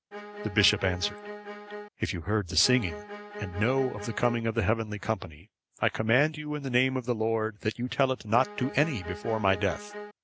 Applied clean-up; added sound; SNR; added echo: none; Bowed string instrument; 11 dB; none.